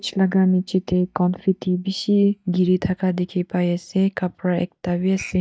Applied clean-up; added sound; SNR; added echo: neural mask model DeepFilterNet 3.